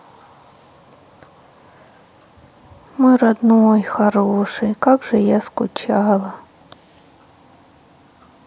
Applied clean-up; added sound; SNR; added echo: none; none; none; none.